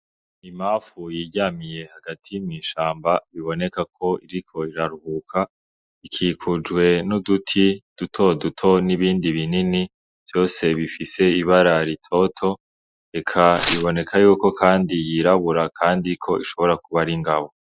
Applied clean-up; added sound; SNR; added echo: classical method Wiener filter.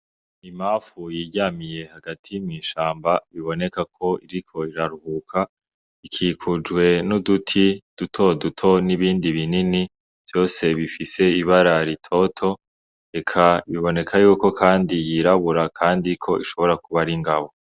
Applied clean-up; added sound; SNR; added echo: none; none; none; none.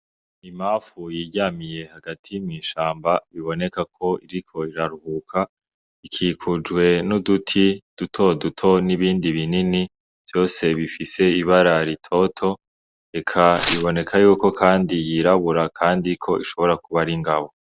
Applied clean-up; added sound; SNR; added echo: none; Tearing; 9 dB; none.